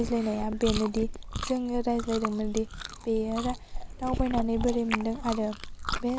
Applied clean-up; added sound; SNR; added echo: none; Chewing, mastication; 5 dB; none.